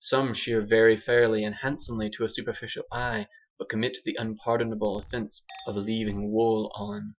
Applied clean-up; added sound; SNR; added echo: classical method Wiener filter.